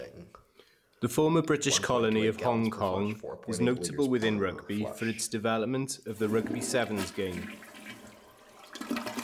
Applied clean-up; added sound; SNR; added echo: none; Toilet flush; 10 dB; none.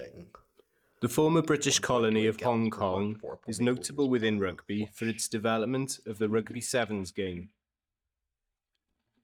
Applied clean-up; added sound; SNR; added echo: neural mask model DeepFilterNet 3.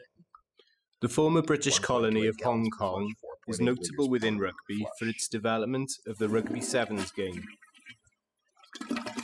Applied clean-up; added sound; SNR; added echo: classical method spectral subtraction.